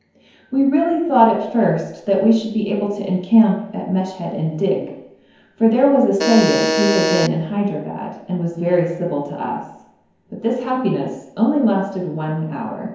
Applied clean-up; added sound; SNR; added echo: none; Alarm; 1 dB; reverberation time 0.9 s.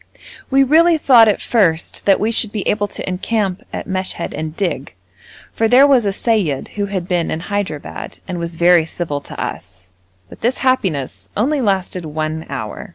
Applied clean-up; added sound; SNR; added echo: none; none; none; none.